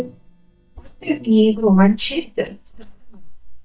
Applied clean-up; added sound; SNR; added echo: neural mask model DeepFilterNet 3.